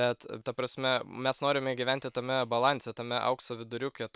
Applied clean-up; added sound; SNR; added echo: neural separator model SepFormer WHAM!.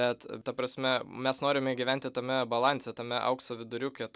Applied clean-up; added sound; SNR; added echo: none; none; none; none.